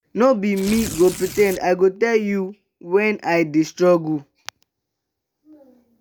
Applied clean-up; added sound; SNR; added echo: none; Tearing; 12 dB; none.